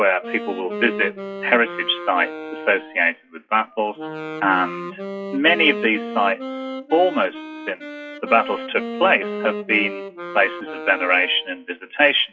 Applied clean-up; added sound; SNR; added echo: classical method WPE with log-MMSE.